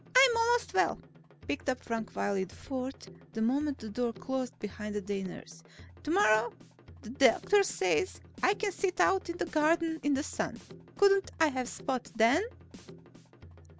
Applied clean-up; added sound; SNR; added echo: none; Drum kit; 20 dB; none.